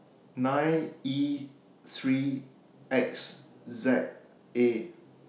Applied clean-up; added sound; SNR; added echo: none; none; none; none.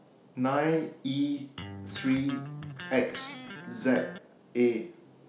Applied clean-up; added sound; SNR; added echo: none; Electric guitar; 11 dB; none.